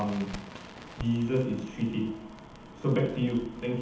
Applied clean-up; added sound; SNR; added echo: none; Crackle; 17 dB; reverberation time 0.8 s.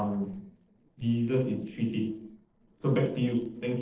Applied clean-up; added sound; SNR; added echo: neural separator model SepFormer DNS4.